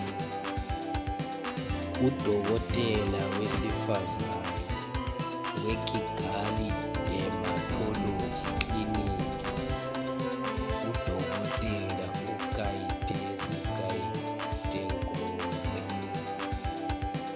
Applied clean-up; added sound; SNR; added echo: none; Organ; -4 dB; none.